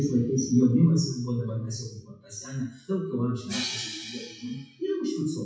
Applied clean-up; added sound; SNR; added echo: classical method WPE with log-MMSE.